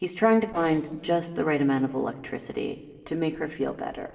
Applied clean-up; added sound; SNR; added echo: neural separator model SepFormer DNS4.